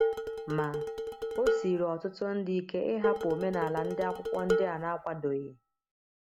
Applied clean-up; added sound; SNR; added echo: none; Dishes, pots, and pans; 1 dB; none.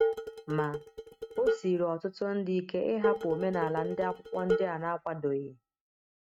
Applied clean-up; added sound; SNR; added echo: neural mask model RNNoise.